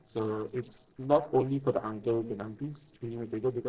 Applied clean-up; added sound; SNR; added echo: neural separator model SepFormer DNS4.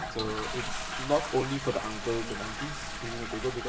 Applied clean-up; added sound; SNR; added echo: none; Toilet flush; 3 dB; reverberation time 0.8 s.